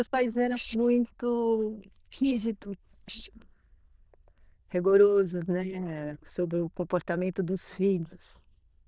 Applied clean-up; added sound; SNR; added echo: neural diffusion model UNIVERSE++.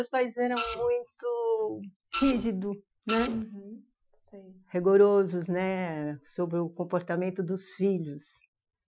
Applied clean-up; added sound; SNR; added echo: classical method Wiener filter.